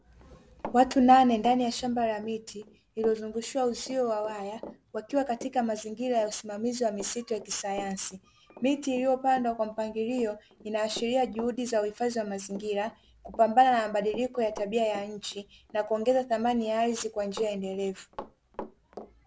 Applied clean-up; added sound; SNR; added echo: none; Run; 19 dB; none.